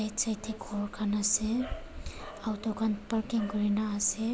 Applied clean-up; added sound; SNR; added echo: none; none; none; none.